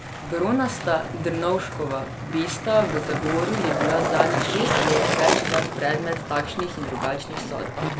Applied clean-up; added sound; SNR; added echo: none; Skateboard; 0 dB; none.